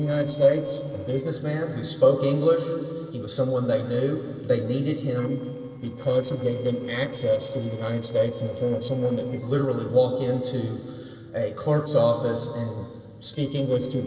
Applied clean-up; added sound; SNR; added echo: neural separator model SepFormer DNS4.